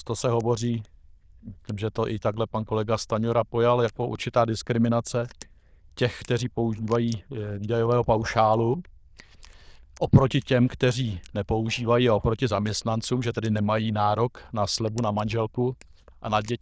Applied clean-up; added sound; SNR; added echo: neural diffusion model UNIVERSE++.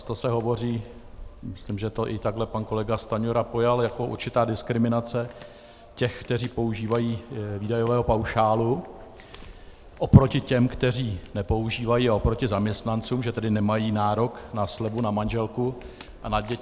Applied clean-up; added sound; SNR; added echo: none; Walk, footsteps; 20 dB; none.